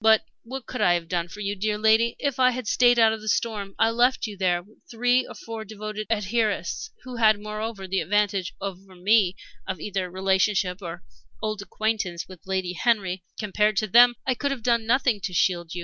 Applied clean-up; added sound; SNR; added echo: none; none; none; none.